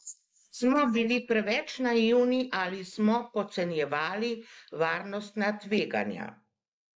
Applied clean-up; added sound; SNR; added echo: neural mask model Resemble Enhance denoiser.